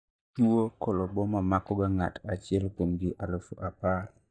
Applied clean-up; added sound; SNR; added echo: neural mask model DeepFilterNet 3.